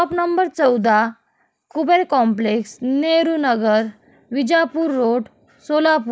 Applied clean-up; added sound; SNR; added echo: neural mask model Resemble Enhance denoiser.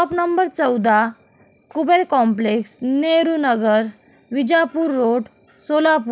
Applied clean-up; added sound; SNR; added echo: none; none; none; none.